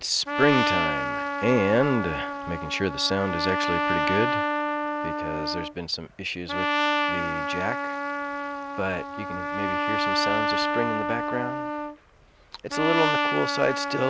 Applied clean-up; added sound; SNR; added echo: none; Trumpet; -1 dB; none.